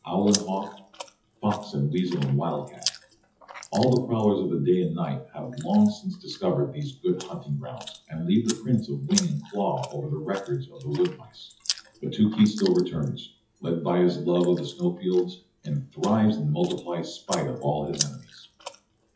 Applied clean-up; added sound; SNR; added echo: classical method WPE with log-MMSE.